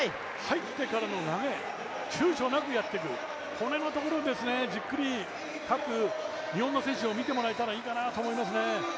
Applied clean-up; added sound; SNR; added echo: none; none; none; none.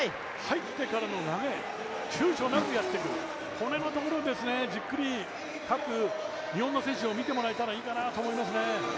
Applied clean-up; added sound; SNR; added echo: none; Motorcycle / Engine; 11 dB; none.